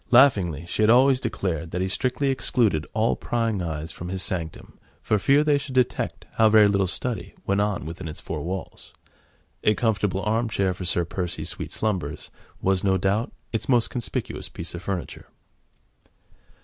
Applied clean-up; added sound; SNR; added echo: none; none; none; none.